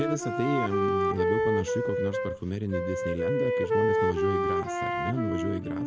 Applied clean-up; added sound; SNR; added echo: none; Wind instrument, woodwind instrument; -4 dB; reverberation time 0.7 s.